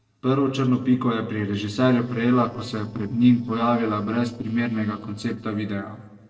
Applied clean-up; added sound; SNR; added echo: neural separator model SepFormer DNS4.